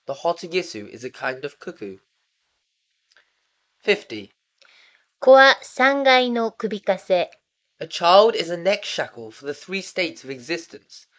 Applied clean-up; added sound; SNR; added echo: neural mask model Resemble Enhance denoiser.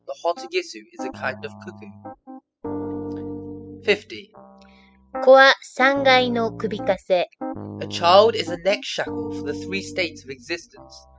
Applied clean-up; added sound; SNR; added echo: classical method spectral subtraction.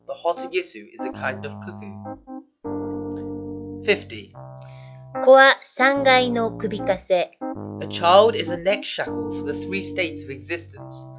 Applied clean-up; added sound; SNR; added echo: classical method log-MMSE.